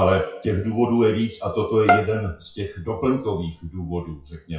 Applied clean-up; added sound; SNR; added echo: classical method WPE with log-MMSE.